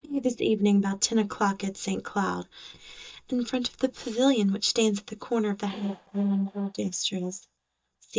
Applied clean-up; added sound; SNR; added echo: neural mask model DeepFilterNet 3.